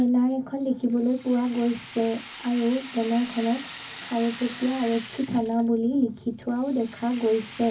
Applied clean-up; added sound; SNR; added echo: none; Rattle (instrument); 14 dB; reverberation time 0.3 s.